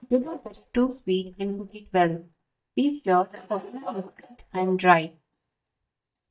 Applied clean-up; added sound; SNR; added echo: neural mask model DeepFilterNet 3.